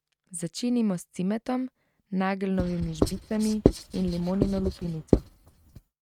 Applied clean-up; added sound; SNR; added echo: neural mask model RNNoise.